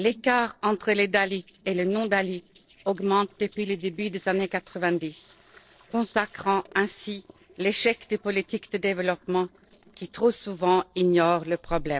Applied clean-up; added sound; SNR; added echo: neural separator model SepFormer DNS4.